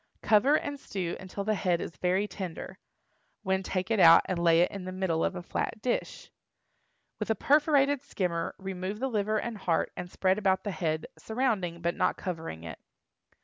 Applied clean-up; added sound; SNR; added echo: none; none; none; none.